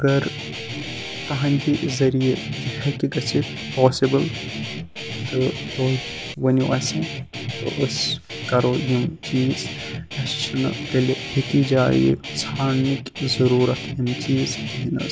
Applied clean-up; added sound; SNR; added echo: none; Guitar; 8 dB; none.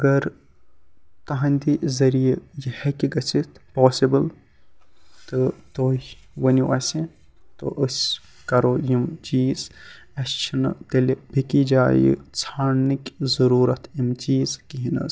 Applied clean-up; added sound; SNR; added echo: none; none; none; none.